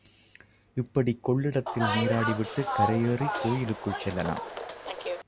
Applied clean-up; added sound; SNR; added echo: none; Bus; 2 dB; none.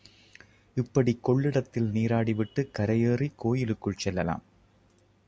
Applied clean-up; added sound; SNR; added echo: none; none; none; none.